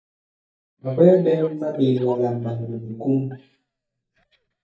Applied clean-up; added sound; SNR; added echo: neural mask model DeepFilterNet 3.